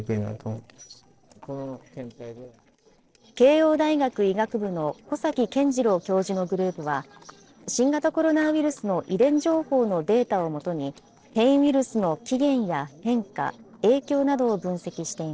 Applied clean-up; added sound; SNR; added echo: neural separator model SepFormer DNS4.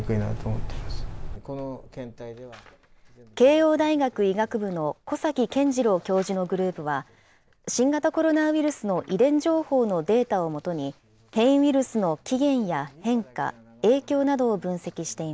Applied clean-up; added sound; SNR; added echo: none; none; none; none.